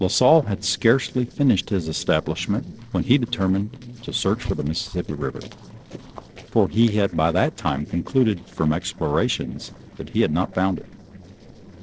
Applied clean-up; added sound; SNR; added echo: neural separator model SepFormer DNS4.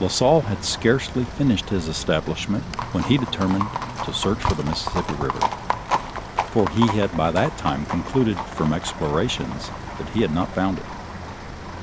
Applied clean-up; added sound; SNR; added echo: none; Livestock, farm animals, working animals; 6 dB; none.